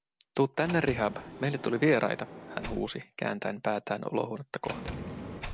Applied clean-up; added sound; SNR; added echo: none; Sliding door; 12 dB; none.